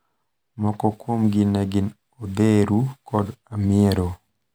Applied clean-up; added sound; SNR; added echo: none; none; none; none.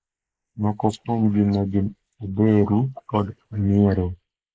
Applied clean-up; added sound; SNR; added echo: neural mask model Resemble Enhance denoiser.